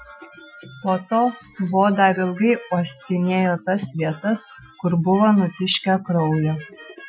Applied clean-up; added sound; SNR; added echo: classical method Wiener filter.